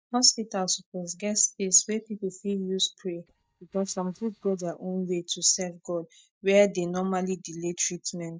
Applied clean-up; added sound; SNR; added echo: neural mask model DeepFilterNet 3.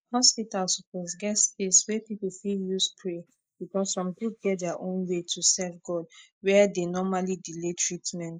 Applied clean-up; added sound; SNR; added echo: neural mask model Resemble Enhance denoiser.